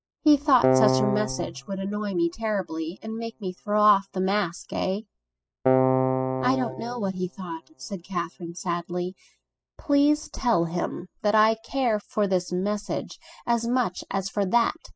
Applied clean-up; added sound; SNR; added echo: classical method spectral subtraction.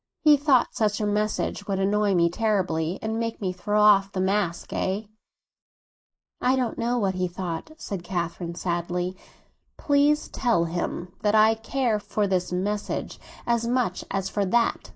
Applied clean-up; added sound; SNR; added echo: neural mask model Resemble Enhance denoiser.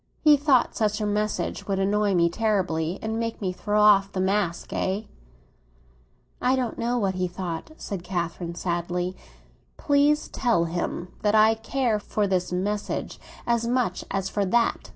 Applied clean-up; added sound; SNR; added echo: none; none; none; none.